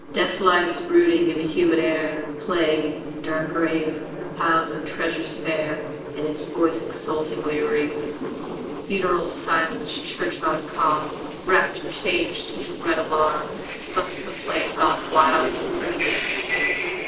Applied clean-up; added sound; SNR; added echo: neural separator model SepFormer DNS4.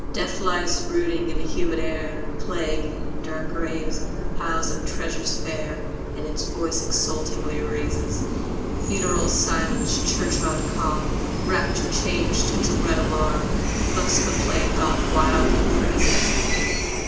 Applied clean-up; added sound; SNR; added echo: none; Train; -5 dB; reverberation time 0.9 s.